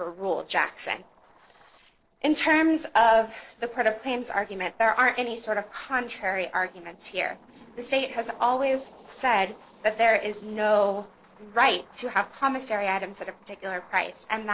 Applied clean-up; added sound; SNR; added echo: neural separator model SepFormer DNS4.